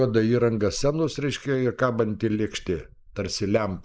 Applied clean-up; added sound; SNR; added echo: neural mask model Resemble Enhance denoiser.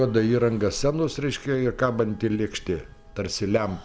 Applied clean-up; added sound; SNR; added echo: none; none; none; none.